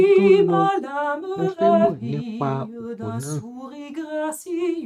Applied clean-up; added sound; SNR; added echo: neural mask model RNNoise.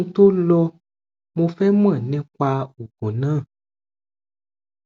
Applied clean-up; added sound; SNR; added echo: none; none; none; none.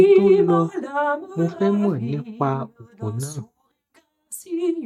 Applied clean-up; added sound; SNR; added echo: neural mask model DeepFilterNet 3.